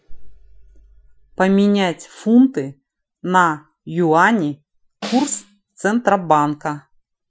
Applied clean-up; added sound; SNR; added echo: classical method Wiener filter.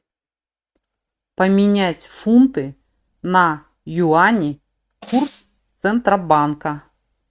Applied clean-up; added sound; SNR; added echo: neural mask model RNNoise.